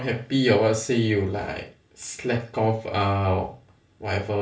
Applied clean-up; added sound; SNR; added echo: none; none; none; reverberation time 0.2 s.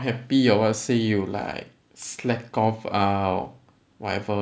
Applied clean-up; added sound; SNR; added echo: none; none; none; none.